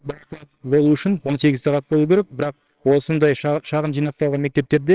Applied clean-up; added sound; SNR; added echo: neural separator model SepFormer WHAMR!.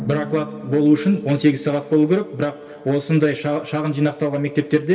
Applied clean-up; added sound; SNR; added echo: none; Drum; 19 dB; reverberation time 0.1 s.